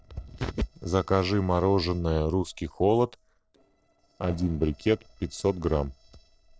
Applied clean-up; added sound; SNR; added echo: neural separator model SepFormer DNS4.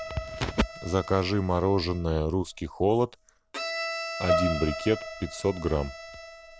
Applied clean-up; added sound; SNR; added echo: none; Piano + Bowed string instrument; 7 dB; none.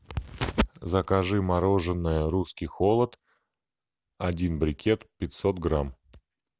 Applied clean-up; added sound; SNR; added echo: none; none; none; none.